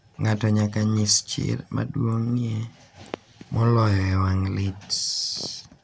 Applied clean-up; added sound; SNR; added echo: none; none; none; none.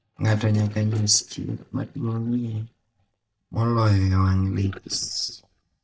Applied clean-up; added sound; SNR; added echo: neural mask model DeepFilterNet 3.